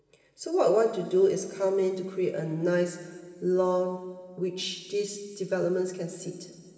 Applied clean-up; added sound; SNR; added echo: none; none; none; reverberation time 2.6 s.